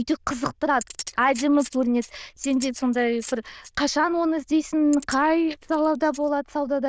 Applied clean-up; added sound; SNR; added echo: neural diffusion model UNIVERSE++.